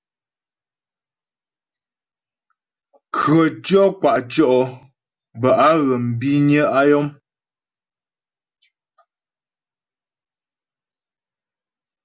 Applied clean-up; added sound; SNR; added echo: none; none; none; none.